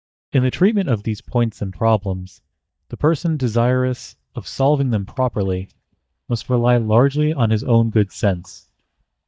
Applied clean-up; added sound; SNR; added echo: neural mask model DeepFilterNet 3.